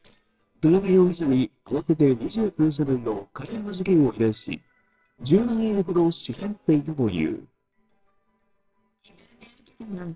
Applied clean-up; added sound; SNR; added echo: neural separator model SepFormer WHAMR!.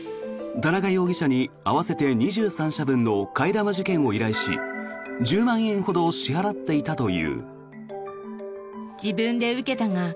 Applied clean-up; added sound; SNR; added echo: none; none; none; none.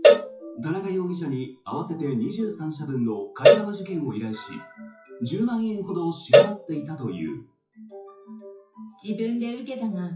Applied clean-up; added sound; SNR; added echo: classical method WPE with log-MMSE.